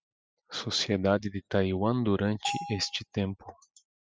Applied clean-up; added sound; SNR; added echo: classical method spectral subtraction.